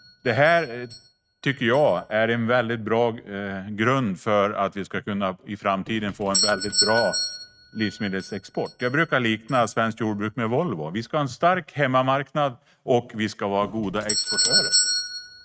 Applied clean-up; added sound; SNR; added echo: neural mask model RNNoise.